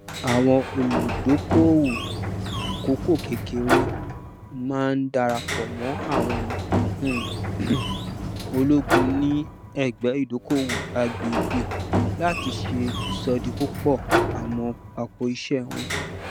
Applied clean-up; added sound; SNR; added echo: none; Sliding door; 2 dB; none.